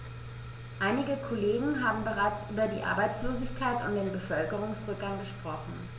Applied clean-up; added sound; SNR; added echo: none; none; none; none.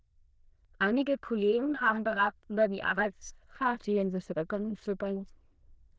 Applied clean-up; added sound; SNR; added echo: neural diffusion model UNIVERSE++.